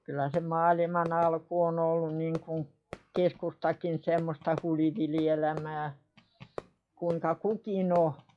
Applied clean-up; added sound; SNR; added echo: classical method log-MMSE.